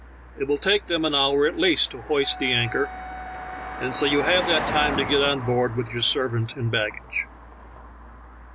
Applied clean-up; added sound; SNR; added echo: none; Wind instrument, woodwind instrument + Car passing by; 10 dB; none.